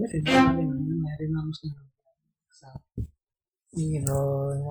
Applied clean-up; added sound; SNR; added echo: classical method Wiener filter.